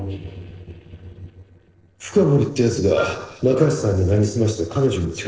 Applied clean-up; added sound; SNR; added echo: neural separator model SepFormer DNS4.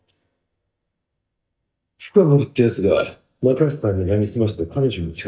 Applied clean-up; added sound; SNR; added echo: neural mask model DeepFilterNet 3.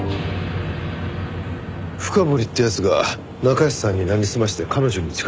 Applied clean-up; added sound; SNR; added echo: none; none; none; none.